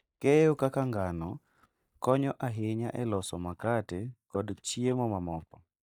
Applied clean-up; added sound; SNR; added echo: neural mask model DeepFilterNet 3.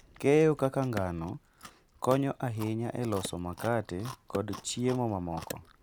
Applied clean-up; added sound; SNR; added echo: none; Wood + Chewing, mastication; 16 dB; none.